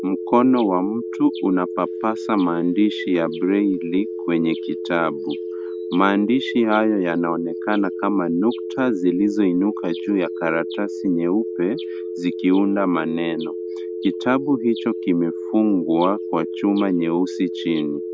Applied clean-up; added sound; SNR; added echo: none; Telephone; 8 dB; none.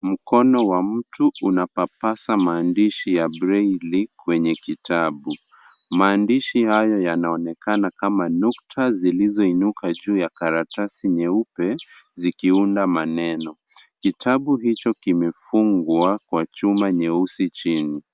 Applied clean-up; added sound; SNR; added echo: none; none; none; none.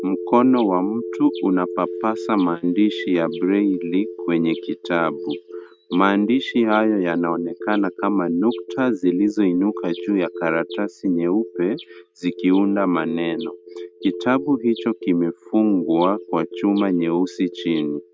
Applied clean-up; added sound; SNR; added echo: neural mask model RNNoise.